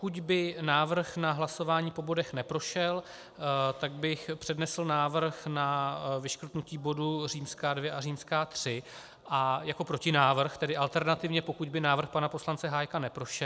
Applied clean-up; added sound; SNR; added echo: none; none; none; none.